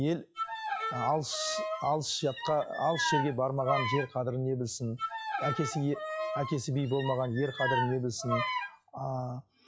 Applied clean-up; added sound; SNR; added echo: classical method log-MMSE.